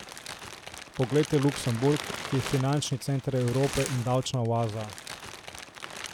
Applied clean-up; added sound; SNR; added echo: none; Crumpling, crinkling; 11 dB; none.